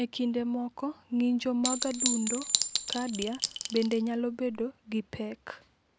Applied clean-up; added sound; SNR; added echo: none; Chink, clink; 1 dB; none.